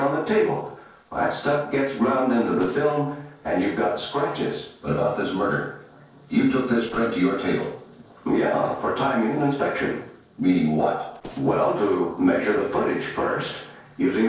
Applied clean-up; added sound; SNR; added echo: neural separator model SepFormer DNS4.